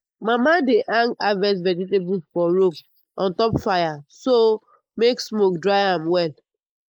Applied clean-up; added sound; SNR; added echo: neural mask model Resemble Enhance denoiser.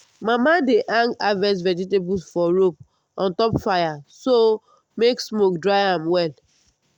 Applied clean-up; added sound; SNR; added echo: none; none; none; none.